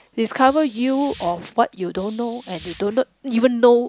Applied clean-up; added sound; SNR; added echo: none; Hiss; 11 dB; none.